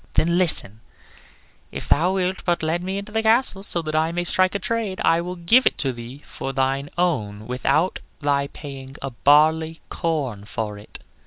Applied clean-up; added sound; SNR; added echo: none; none; none; none.